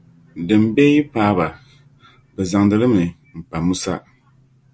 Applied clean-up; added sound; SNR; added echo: none; none; none; none.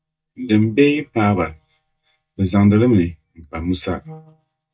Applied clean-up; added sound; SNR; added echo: neural mask model DeepFilterNet 3.